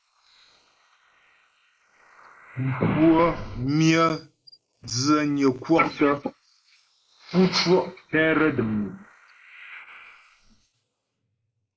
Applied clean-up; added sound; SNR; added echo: neural mask model Resemble Enhance denoiser.